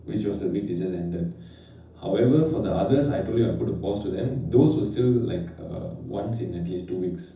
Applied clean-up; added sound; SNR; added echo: none; Bass guitar; 20 dB; reverberation time 0.6 s.